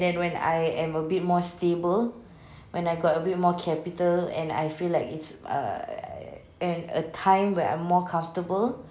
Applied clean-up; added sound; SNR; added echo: none; none; none; none.